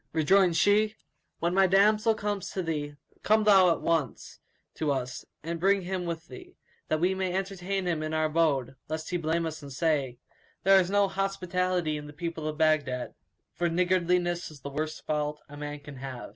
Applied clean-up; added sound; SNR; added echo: none; none; none; none.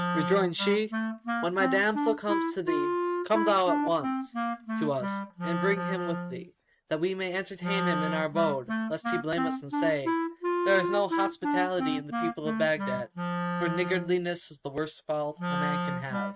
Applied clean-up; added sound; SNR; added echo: neural mask model RNNoise.